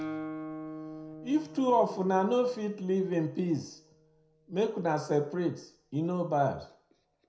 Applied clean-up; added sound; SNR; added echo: none; Guitar; 15 dB; reverberation time 0.4 s.